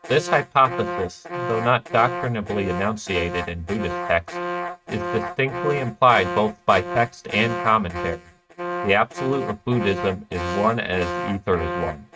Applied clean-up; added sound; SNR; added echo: neural mask model RNNoise.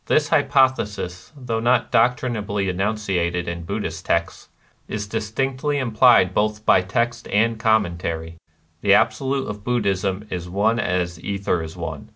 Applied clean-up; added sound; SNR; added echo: none; none; none; none.